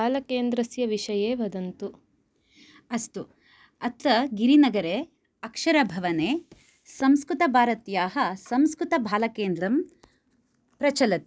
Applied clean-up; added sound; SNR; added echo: none; none; none; none.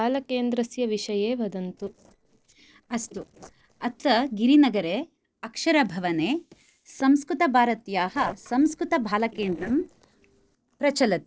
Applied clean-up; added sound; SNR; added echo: neural separator model SepFormer DNS4.